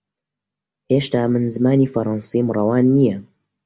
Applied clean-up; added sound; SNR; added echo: none; none; none; none.